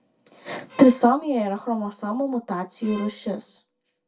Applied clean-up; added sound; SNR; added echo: none; Bowed string instrument; 20 dB; reverberation time 0.1 s.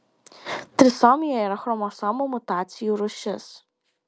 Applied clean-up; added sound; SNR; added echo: none; none; none; none.